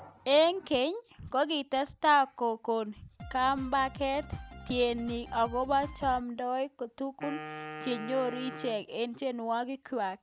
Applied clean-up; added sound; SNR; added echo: none; Wind instrument, woodwind instrument + Drum kit; 13 dB; none.